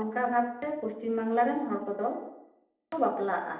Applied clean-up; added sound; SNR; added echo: neural separator model SepFormer DNS4.